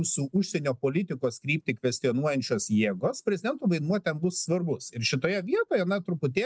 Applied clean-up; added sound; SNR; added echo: none; none; none; none.